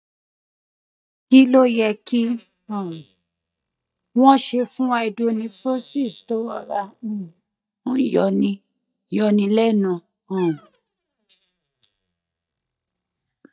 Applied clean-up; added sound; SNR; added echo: neural mask model DeepFilterNet 3.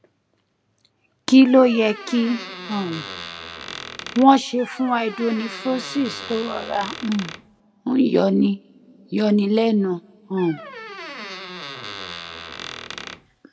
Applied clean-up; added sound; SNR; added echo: none; Squeak; 13 dB; reverberation time 0.8 s.